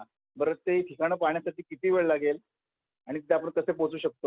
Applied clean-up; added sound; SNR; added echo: none; none; none; none.